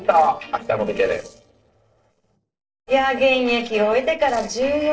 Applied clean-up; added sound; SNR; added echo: neural separator model SepFormer DNS4.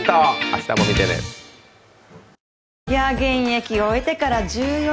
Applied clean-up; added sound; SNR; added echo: none; none; none; none.